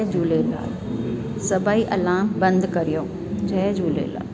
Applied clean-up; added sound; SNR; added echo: none; none; none; none.